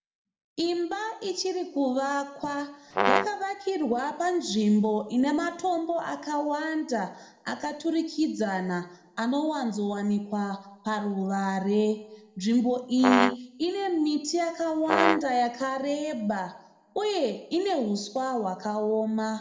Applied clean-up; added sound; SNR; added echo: none; Brass instrument; 0 dB; reverberation time 0.6 s.